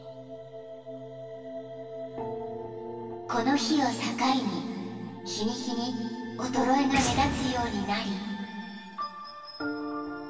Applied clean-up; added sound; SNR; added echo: none; Boom; 8 dB; reverberation time 2.5 s.